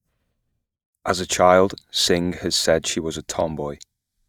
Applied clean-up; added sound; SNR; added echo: neural mask model DeepFilterNet 3.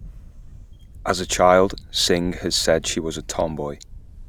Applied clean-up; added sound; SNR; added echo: none; Camera; 16 dB; none.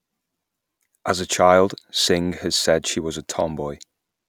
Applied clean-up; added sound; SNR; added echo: none; none; none; none.